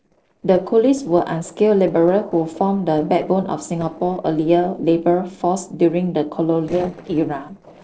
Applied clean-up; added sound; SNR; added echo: neural separator model SepFormer DNS4.